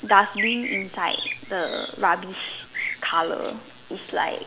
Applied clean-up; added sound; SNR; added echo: none; Bird; 7 dB; none.